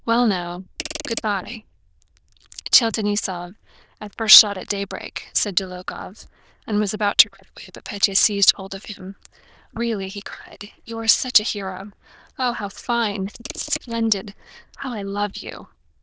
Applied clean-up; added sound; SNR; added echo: neural diffusion model UNIVERSE++.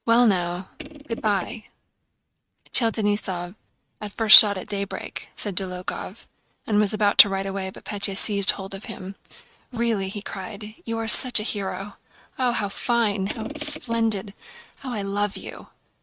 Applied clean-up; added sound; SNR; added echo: neural mask model RNNoise.